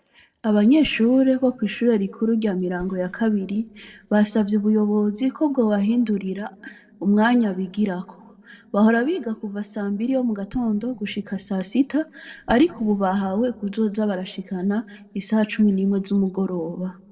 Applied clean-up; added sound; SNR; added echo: neural separator model SepFormer DNS4.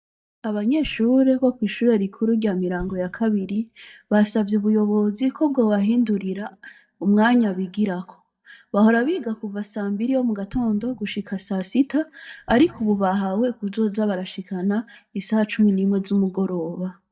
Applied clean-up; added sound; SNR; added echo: neural mask model DeepFilterNet 3.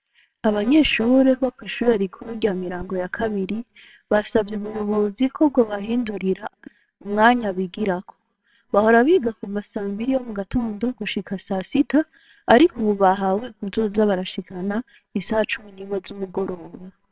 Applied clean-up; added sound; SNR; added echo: neural separator model SepFormer WHAMR!.